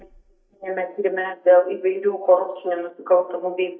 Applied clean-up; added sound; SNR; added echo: neural mask model DeepFilterNet 3.